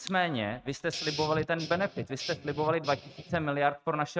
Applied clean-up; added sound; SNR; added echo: neural mask model RNNoise.